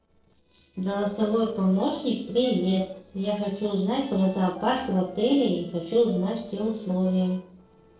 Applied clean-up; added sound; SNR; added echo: neural separator model SepFormer DNS4.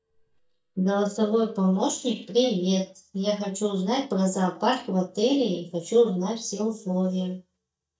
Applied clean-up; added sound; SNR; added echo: neural mask model DeepFilterNet 3.